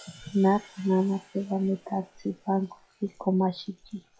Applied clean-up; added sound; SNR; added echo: classical method WPE with log-MMSE.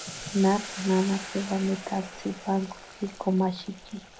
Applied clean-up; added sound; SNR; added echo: none; Boiling; 13 dB; reverberation time 0.5 s.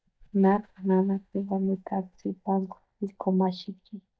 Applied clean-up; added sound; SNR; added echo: neural mask model DeepFilterNet 3.